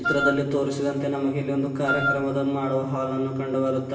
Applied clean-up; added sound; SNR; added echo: none; Wind instrument, woodwind instrument; 2 dB; reverberation time 1.2 s.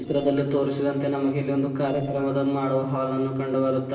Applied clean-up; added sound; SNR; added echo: neural separator model SepFormer DNS4.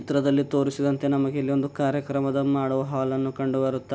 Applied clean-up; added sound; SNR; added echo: none; none; none; none.